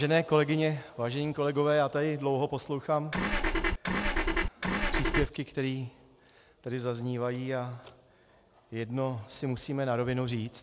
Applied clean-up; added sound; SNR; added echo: none; Engine / Car; -3 dB; none.